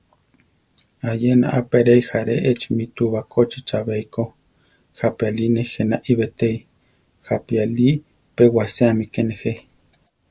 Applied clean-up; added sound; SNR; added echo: none; none; none; none.